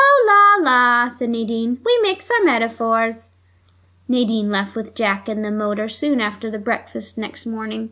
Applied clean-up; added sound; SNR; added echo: none; none; none; none.